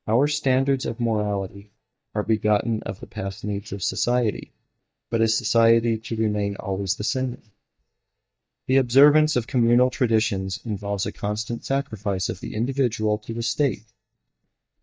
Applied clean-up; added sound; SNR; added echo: neural mask model DeepFilterNet 3.